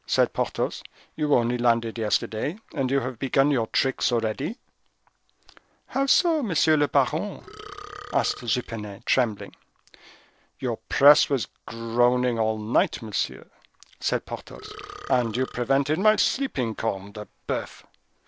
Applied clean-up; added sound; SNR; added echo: neural separator model SepFormer DNS4.